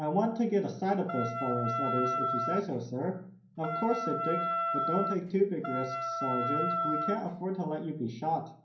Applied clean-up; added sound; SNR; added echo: none; Wind instrument, woodwind instrument; 1 dB; reverberation time 0.6 s.